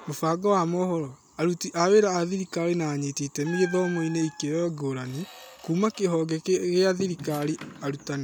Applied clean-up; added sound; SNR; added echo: none; Squeak; 19 dB; none.